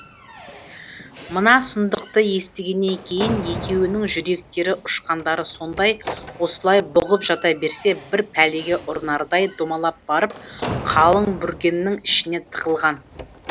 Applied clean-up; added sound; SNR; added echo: none; Slam; 14 dB; none.